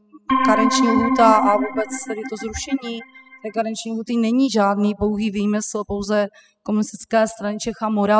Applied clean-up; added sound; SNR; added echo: classical method spectral subtraction.